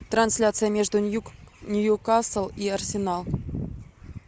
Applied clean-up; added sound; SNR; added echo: none; none; none; none.